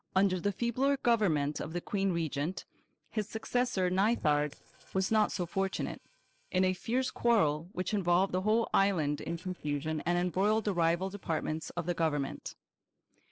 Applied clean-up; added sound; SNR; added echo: neural separator model SepFormer DNS4.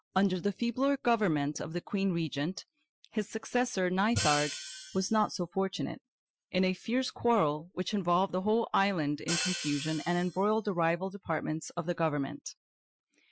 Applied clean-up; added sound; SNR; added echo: classical method Wiener filter.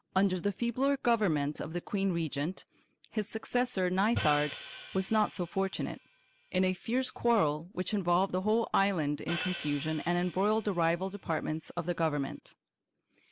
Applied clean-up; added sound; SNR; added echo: none; Hi-hat; 10 dB; none.